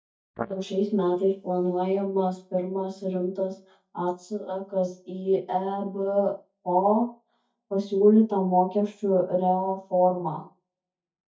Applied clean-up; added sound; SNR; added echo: neural mask model DeepFilterNet 3.